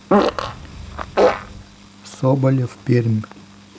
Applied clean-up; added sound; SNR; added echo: none; Fart; -3 dB; none.